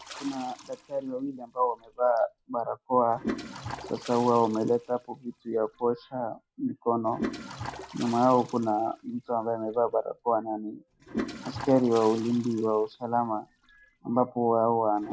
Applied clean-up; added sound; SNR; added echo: none; Toilet flush; 14 dB; none.